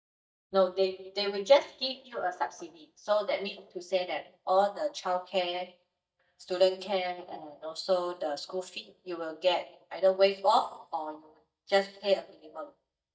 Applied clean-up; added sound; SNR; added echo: neural mask model DeepFilterNet 3.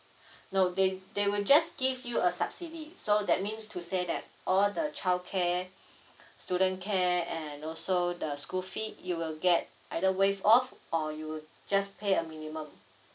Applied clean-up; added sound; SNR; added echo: none; none; none; none.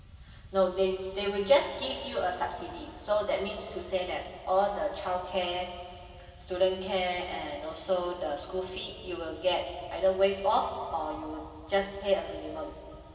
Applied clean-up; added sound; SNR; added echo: none; Wind / Boat, Water vehicle; 19 dB; reverberation time 2.6 s.